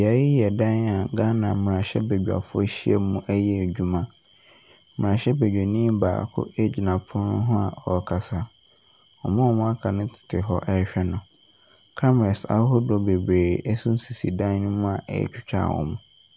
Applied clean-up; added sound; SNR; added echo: none; none; none; none.